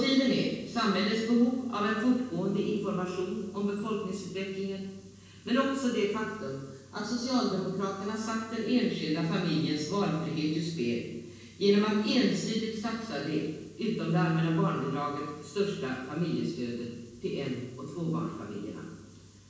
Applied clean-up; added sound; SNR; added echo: none; none; none; reverberation time 1.2 s.